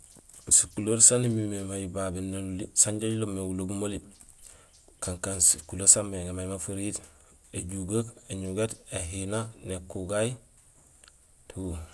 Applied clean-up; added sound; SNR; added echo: none; none; none; none.